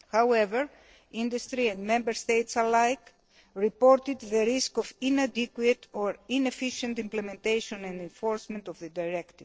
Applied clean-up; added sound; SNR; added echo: neural separator model SepFormer DNS4.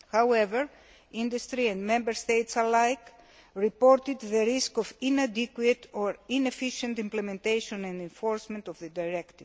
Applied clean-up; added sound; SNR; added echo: none; none; none; none.